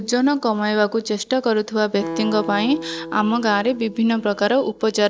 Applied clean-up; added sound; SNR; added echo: none; Acoustic guitar; 15 dB; none.